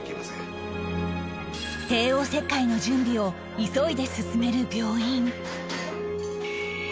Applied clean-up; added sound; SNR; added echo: none; none; none; none.